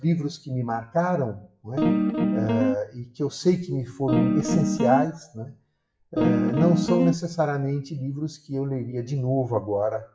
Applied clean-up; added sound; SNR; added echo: classical method WPE with log-MMSE.